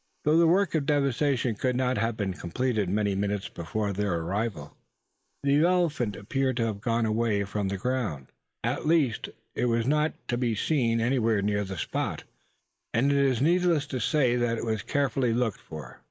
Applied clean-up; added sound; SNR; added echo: neural mask model Resemble Enhance denoiser.